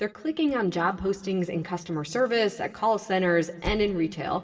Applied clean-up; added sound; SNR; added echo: none; Squeak / Slam / Wood; 18 dB; reverberation time 1.4 s.